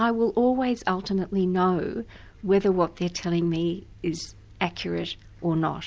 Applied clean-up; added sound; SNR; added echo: none; none; none; none.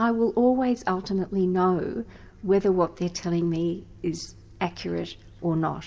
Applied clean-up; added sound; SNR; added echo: none; none; none; reverberation time 1.1 s.